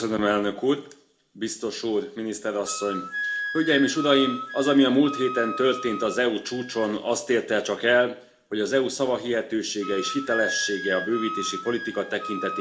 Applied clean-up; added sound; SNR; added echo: none; Wind instrument, woodwind instrument; 10 dB; reverberation time 0.4 s.